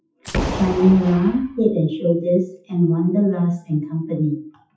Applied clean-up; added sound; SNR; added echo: classical method WPE with log-MMSE.